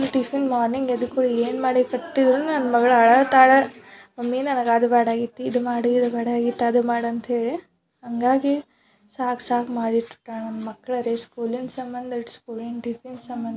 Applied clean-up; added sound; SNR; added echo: none; none; none; none.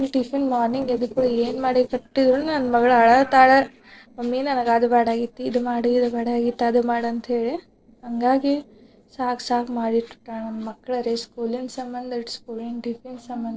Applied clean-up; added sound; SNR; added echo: neural separator model SepFormer DNS4.